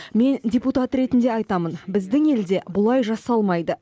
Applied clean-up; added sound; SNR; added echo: none; none; none; none.